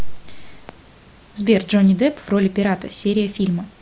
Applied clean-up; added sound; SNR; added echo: none; none; none; none.